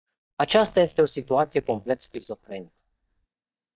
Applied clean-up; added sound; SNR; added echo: neural mask model DeepFilterNet 3.